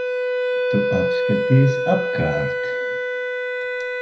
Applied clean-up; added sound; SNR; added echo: none; Wind instrument, woodwind instrument; -1 dB; reverberation time 0.5 s.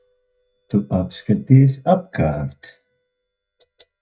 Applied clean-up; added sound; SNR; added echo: neural mask model DeepFilterNet 3.